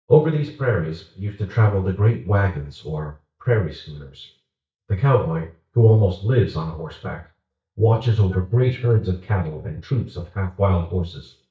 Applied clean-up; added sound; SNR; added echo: neural mask model DeepFilterNet 3.